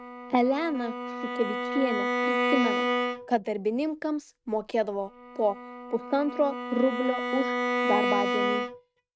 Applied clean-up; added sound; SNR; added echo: neural mask model RNNoise.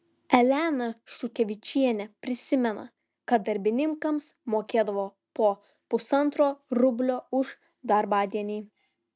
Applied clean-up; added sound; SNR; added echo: none; none; none; none.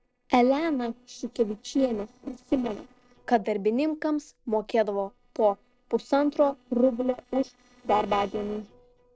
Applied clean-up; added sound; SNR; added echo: neural separator model SepFormer DNS4.